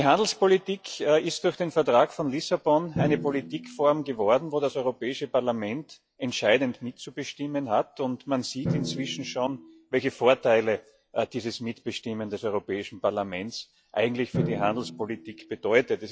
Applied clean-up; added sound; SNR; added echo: classical method log-MMSE.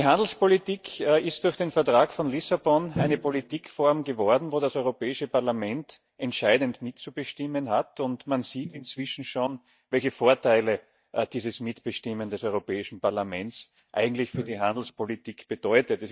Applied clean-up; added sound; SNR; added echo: neural mask model DeepFilterNet 3.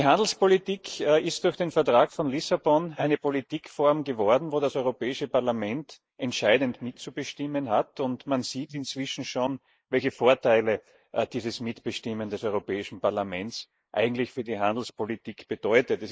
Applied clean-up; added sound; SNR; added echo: neural mask model Resemble Enhance denoiser.